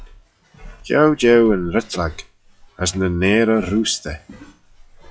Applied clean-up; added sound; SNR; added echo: classical method log-MMSE.